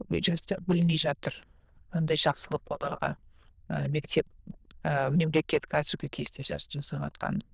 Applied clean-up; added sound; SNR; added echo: neural diffusion model UNIVERSE++.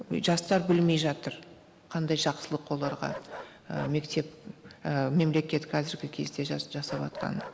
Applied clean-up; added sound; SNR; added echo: none; Bark; 17 dB; none.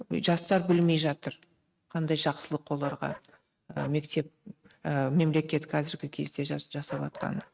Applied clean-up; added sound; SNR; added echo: neural mask model RNNoise.